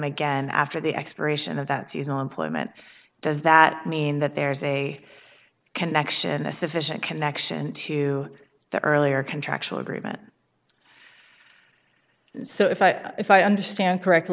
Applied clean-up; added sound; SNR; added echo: none; none; none; none.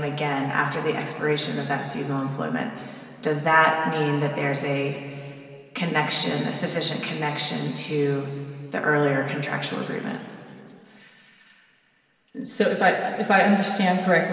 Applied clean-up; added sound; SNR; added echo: none; none; none; reverberation time 2.7 s.